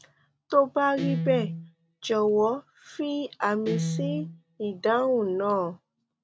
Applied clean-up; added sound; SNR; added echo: none; Guitar; 7 dB; none.